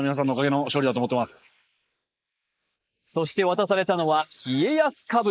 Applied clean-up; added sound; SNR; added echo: neural mask model Resemble Enhance denoiser.